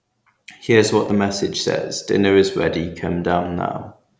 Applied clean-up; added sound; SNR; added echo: none; none; none; none.